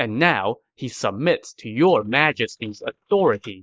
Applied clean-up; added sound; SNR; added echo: neural mask model Resemble Enhance denoiser.